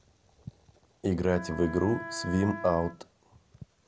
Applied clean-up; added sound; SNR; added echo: none; Wind instrument, woodwind instrument; 10 dB; none.